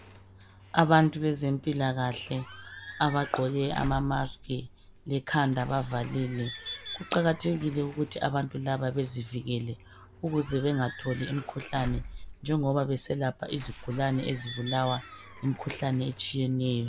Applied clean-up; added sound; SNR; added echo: none; Squeak / Slam / Alarm / Wood; 14 dB; none.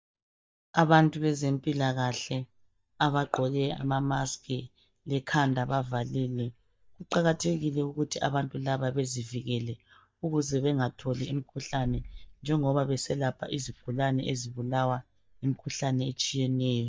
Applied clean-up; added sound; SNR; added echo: neural mask model DeepFilterNet 3.